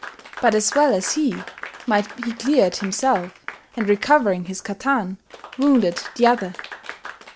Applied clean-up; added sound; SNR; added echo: none; Applause / Clapping; 15 dB; none.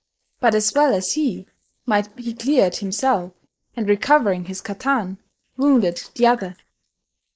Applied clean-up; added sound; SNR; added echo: neural mask model Resemble Enhance denoiser.